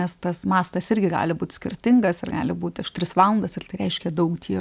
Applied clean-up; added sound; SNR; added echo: none; none; none; none.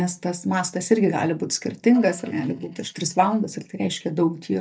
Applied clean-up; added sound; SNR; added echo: neural mask model DeepFilterNet 3.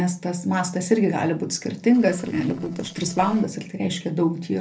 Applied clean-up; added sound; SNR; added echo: neural separator model SepFormer DNS4.